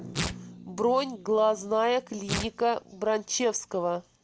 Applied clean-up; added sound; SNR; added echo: none; Tearing + Drum; 11 dB; none.